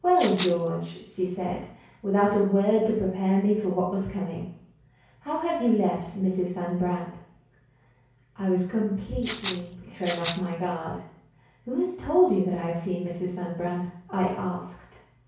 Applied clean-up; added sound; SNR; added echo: none; Rattle (instrument); -1 dB; reverberation time 0.6 s.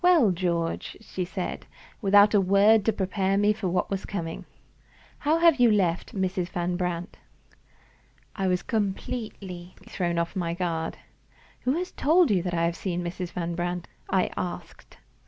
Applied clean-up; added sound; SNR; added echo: none; none; none; none.